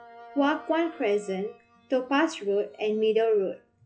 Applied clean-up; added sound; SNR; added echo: classical method log-MMSE.